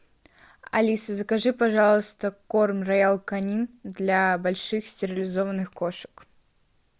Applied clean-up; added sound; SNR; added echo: none; none; none; none.